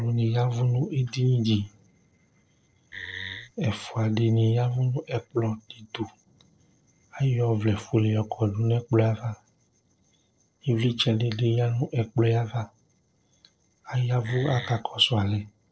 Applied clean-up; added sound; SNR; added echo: neural separator model SepFormer DNS4.